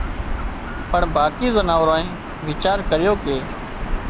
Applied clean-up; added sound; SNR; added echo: none; Gull, seagull / Ocean; 4 dB; none.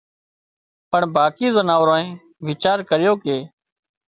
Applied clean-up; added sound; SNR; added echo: none; none; none; none.